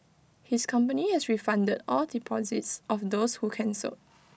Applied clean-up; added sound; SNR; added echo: none; none; none; none.